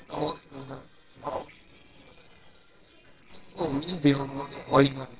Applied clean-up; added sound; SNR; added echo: neural separator model SepFormer WHAMR!.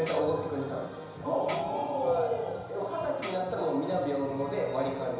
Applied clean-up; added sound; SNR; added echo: none; Tambourine; 18 dB; reverberation time 1.0 s.